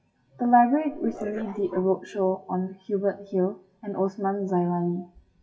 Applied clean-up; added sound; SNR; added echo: classical method WPE with log-MMSE.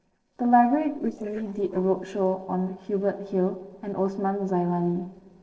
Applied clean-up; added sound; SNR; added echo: neural separator model SepFormer DNS4.